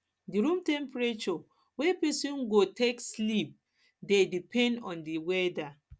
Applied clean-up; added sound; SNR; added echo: none; none; none; none.